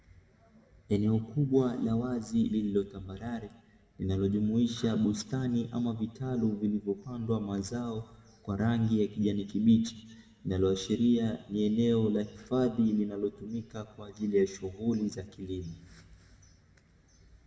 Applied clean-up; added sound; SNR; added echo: none; none; none; reverberation time 1.0 s.